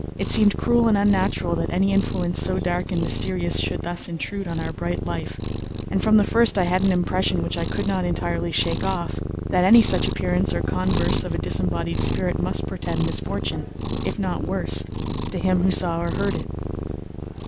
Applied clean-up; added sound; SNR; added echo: none; Cat; 3 dB; none.